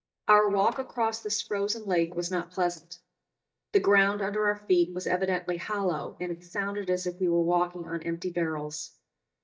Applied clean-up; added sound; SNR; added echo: neural mask model DeepFilterNet 3.